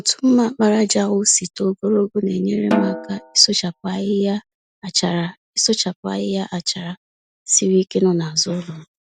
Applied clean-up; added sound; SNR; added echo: none; Snare drum; 8 dB; none.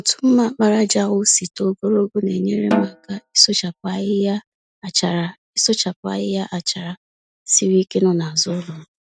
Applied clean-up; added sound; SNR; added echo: neural mask model RNNoise.